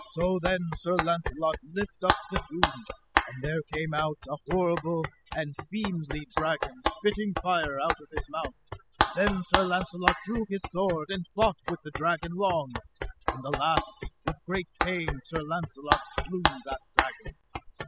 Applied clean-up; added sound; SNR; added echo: classical method spectral subtraction.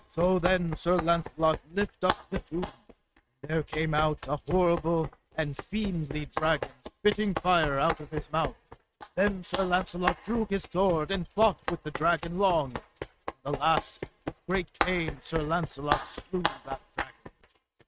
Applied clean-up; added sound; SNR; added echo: neural mask model RNNoise.